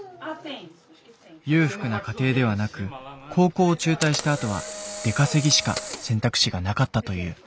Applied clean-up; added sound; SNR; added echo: none; Camera; 12 dB; none.